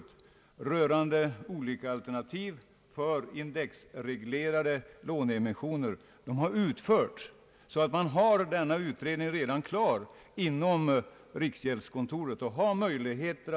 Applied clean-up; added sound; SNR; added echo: none; none; none; none.